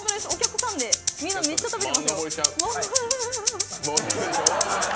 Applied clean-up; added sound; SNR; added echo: none; Rattle (instrument); -2 dB; none.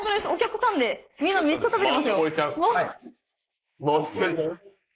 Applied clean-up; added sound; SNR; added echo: neural mask model Resemble Enhance denoiser.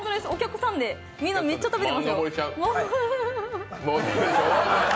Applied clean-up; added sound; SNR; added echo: none; none; none; none.